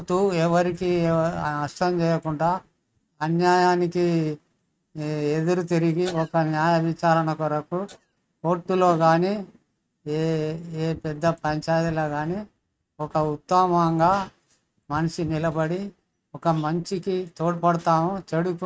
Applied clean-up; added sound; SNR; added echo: neural mask model RNNoise.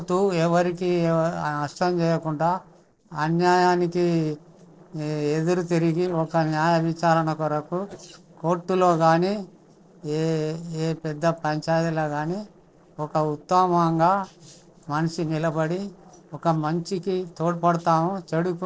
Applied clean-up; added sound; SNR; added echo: neural separator model SepFormer DNS4.